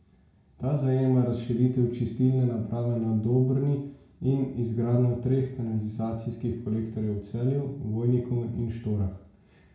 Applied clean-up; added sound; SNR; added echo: none; none; none; reverberation time 0.6 s.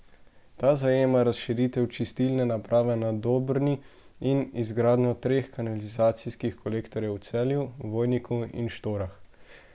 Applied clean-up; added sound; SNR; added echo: none; none; none; none.